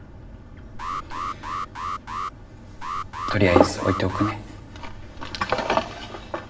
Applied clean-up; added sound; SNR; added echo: none; Alarm; 5 dB; reverberation time 1.4 s.